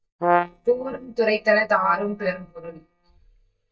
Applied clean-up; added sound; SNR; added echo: neural mask model DeepFilterNet 3.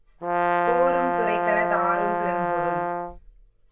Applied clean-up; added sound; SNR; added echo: none; Brass instrument; -4 dB; reverberation time 0.2 s.